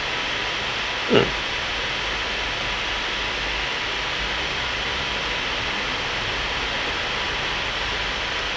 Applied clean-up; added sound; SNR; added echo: none; none; none; none.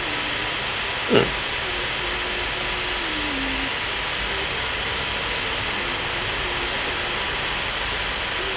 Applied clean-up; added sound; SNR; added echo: none; Rain; 14 dB; none.